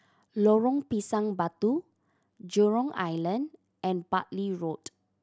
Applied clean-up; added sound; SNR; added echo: none; none; none; none.